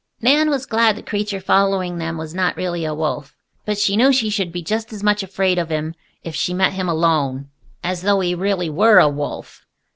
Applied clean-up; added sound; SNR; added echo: none; none; none; none.